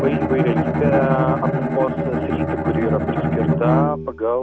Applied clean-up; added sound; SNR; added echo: none; Bowed string instrument; -3 dB; none.